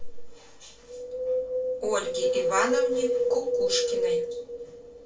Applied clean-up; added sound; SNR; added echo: none; Wind; -5 dB; reverberation time 0.2 s.